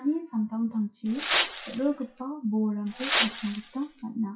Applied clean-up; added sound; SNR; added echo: classical method WPE with log-MMSE.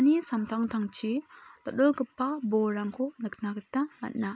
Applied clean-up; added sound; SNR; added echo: none; none; none; none.